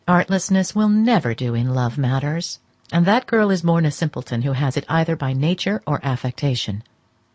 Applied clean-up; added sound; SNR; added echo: none; none; none; none.